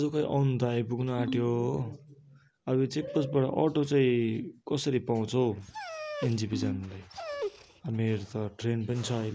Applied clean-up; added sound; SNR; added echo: none; Dog + Ringtone; 9 dB; none.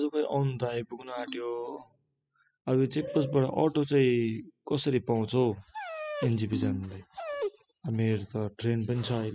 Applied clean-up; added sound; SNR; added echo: classical method spectral subtraction.